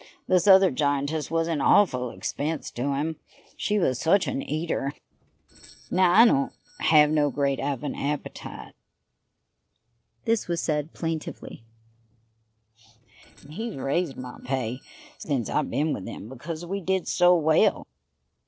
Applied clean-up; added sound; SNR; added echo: neural separator model SepFormer DNS4.